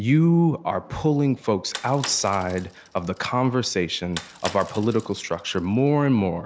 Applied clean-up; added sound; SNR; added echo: none; Bicycle; 17 dB; none.